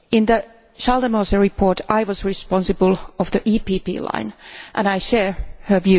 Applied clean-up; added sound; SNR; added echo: none; none; none; none.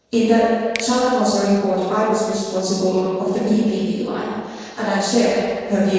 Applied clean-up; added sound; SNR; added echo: neural separator model SepFormer DNS4.